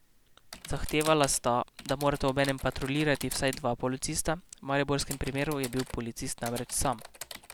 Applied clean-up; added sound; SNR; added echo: none; Typing; 15 dB; none.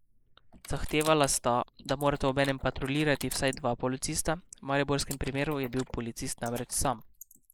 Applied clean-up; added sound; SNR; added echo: neural mask model Resemble Enhance denoiser.